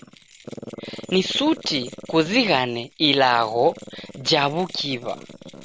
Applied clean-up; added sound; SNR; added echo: none; Keys jangling + Growling; 17 dB; none.